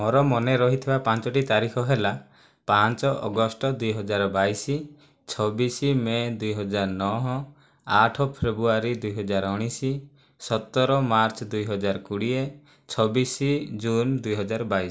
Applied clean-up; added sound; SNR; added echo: none; none; none; none.